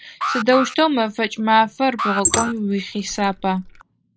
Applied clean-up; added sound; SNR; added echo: neural mask model Resemble Enhance denoiser.